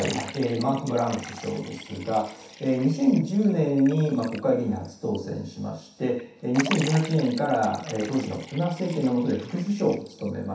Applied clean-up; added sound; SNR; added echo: none; Liquid; 15 dB; reverberation time 0.7 s.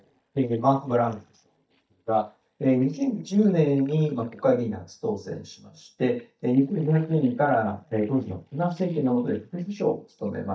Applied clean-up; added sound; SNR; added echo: neural mask model DeepFilterNet 3.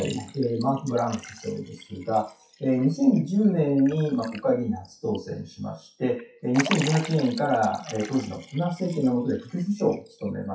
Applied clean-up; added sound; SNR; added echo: classical method WPE with log-MMSE.